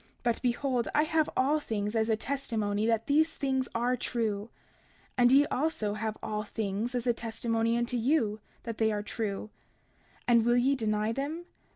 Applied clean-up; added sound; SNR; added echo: none; none; none; none.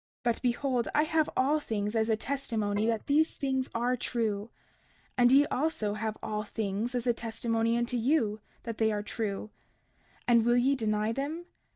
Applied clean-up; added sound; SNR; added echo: neural mask model DeepFilterNet 3.